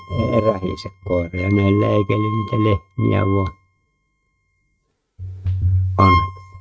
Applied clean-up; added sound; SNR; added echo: neural mask model RNNoise.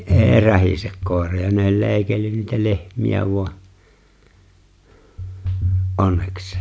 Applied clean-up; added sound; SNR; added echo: none; none; none; none.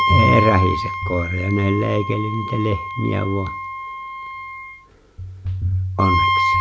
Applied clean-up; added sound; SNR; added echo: none; Wind instrument, woodwind instrument; 2 dB; none.